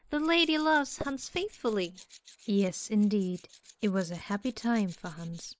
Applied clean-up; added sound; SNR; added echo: neural mask model Resemble Enhance denoiser.